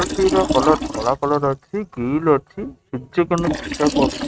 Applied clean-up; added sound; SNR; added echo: neural mask model RNNoise.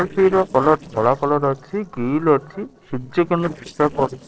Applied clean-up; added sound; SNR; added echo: neural separator model SepFormer DNS4.